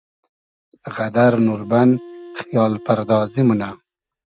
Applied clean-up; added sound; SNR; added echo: neural mask model RNNoise.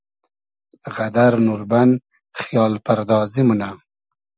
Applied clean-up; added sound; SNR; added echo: none; none; none; none.